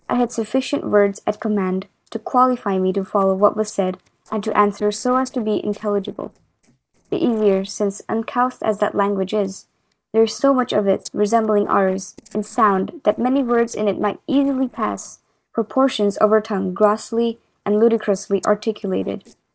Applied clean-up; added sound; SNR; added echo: neural separator model SepFormer DNS4.